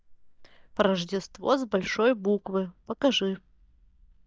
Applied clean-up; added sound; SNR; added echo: neural mask model DeepFilterNet 3.